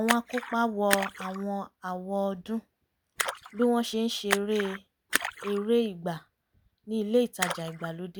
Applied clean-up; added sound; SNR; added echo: none; Splash, splatter; 7 dB; none.